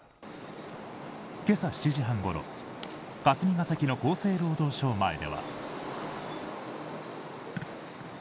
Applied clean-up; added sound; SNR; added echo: none; none; none; none.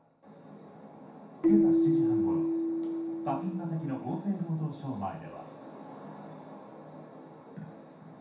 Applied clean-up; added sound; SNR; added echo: none; Keyboard (musical); -5 dB; reverberation time 0.7 s.